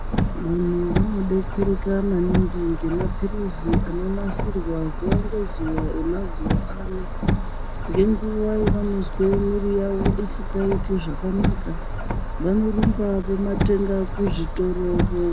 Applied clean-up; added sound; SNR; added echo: none; Car; 0 dB; none.